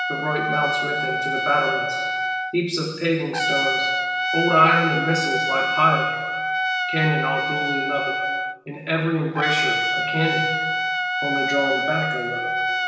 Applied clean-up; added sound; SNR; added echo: none; Trumpet; 0 dB; reverberation time 1.2 s.